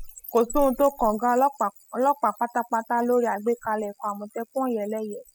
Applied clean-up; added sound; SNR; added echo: classical method spectral subtraction.